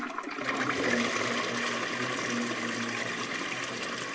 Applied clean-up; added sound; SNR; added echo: none; Toilet flush; -4 dB; reverberation time 1.9 s.